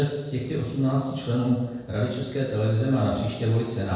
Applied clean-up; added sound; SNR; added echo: none; none; none; reverberation time 1.1 s.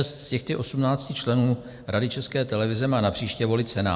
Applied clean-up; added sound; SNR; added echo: none; none; none; none.